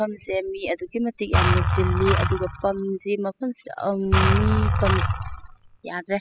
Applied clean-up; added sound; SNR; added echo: classical method spectral subtraction.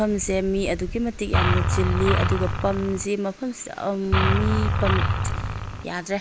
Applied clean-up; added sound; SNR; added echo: none; Engine; -3 dB; none.